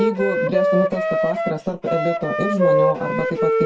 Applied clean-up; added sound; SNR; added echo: none; Wind instrument, woodwind instrument; -3 dB; reverberation time 0.1 s.